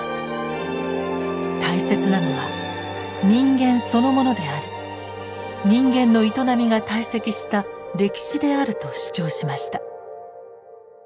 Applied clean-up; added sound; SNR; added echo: none; none; none; none.